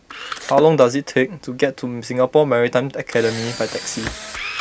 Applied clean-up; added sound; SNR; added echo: none; Camera; 13 dB; none.